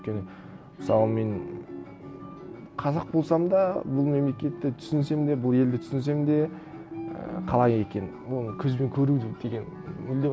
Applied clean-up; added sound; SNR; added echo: none; none; none; none.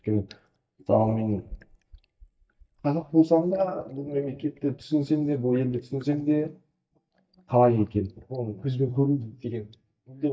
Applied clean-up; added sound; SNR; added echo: neural mask model DeepFilterNet 3.